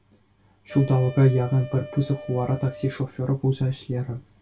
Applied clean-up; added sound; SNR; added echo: none; Wind instrument, woodwind instrument; 16 dB; reverberation time 0.2 s.